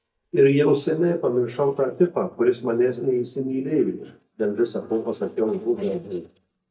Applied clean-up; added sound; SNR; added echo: neural mask model DeepFilterNet 3.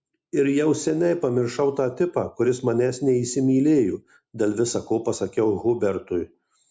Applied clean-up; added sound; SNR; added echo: none; none; none; none.